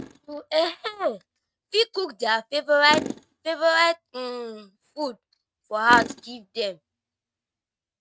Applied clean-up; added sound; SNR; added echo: neural mask model RNNoise.